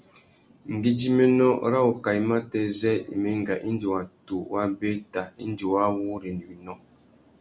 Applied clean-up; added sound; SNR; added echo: none; none; none; none.